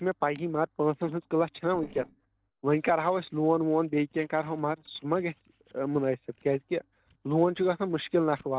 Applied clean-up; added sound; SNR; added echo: neural separator model SepFormer DNS4.